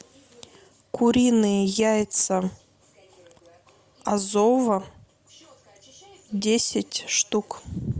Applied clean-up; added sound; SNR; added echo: none; none; none; none.